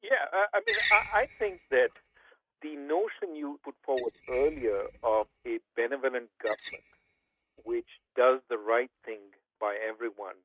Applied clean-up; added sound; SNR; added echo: neural mask model RNNoise.